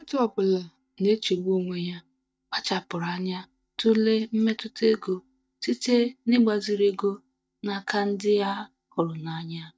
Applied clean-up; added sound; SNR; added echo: neural mask model DeepFilterNet 3.